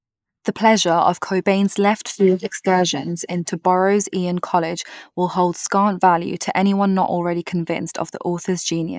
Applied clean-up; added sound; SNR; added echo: neural mask model Resemble Enhance denoiser.